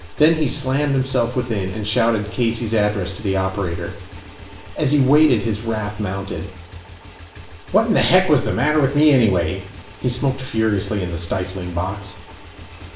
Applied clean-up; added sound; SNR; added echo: none; Motorcycle / Engine; 17 dB; reverberation time 0.7 s.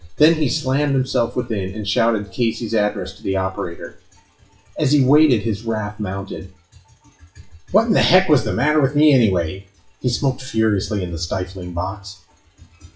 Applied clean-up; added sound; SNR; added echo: classical method WPE with log-MMSE.